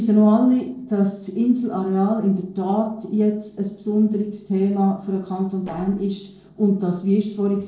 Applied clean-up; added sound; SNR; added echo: neural separator model SepFormer DNS4.